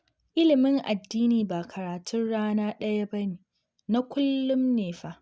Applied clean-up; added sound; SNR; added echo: none; none; none; none.